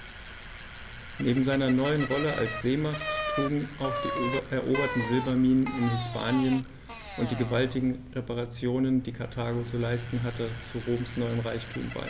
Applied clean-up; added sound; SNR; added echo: none; Bicycle; 9 dB; none.